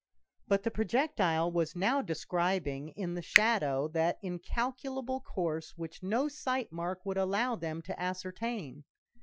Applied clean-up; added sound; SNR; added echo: classical method Wiener filter.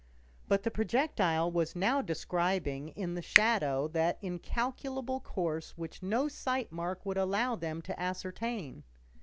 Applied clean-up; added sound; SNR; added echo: none; Finger snapping; 4 dB; none.